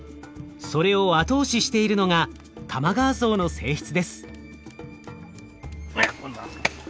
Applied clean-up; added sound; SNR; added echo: none; none; none; none.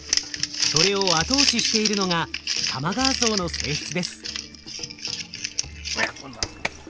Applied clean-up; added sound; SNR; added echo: none; Crumpling, crinkling; -1 dB; none.